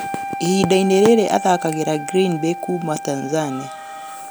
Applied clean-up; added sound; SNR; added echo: none; Wind instrument, woodwind instrument; 11 dB; none.